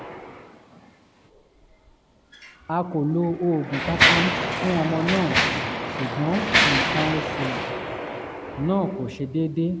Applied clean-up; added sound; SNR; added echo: none; Mechanisms; -1 dB; none.